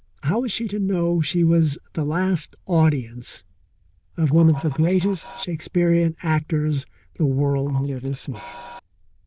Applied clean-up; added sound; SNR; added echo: neural diffusion model UNIVERSE++.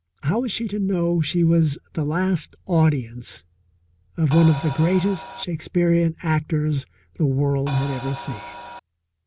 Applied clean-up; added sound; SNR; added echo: none; Crash cymbal; 12 dB; none.